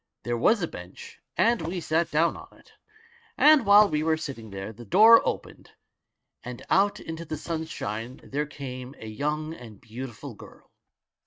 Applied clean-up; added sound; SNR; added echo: neural mask model RNNoise.